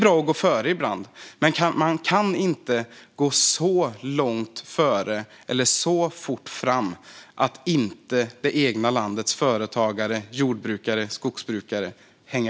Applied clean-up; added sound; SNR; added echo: none; none; none; none.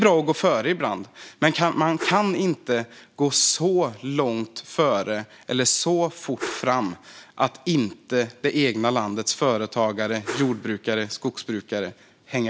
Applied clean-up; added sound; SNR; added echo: none; Whoosh, swoosh, swish; 13 dB; none.